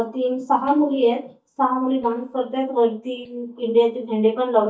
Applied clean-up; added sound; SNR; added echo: neural mask model DeepFilterNet 3.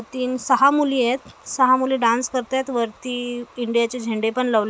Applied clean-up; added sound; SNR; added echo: none; none; none; none.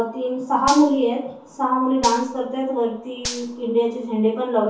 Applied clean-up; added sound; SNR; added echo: none; Gunshot, gunfire; 14 dB; reverberation time 0.6 s.